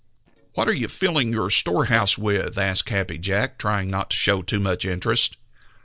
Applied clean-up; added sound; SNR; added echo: neural separator model SepFormer DNS4.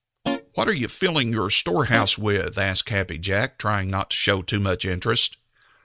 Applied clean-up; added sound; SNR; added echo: neural mask model RNNoise.